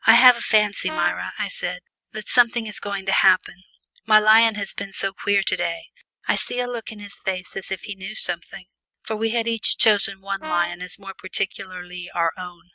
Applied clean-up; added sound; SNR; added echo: neural mask model RNNoise.